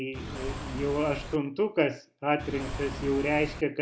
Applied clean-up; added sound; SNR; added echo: none; Engine / Car; 8 dB; none.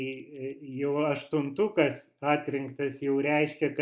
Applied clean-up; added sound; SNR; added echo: none; none; none; none.